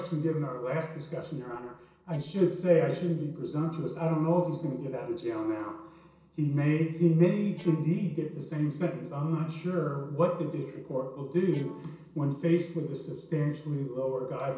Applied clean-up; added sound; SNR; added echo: neural separator model SepFormer DNS4.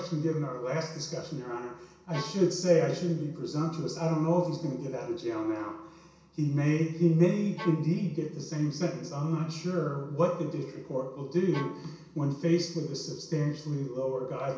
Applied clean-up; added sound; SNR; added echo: none; Bowed string instrument; 15 dB; reverberation time 0.6 s.